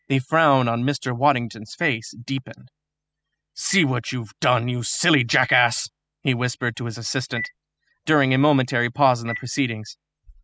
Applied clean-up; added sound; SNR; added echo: classical method spectral subtraction.